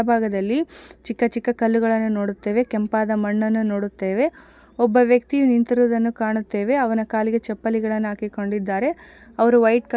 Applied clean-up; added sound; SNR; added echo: none; none; none; none.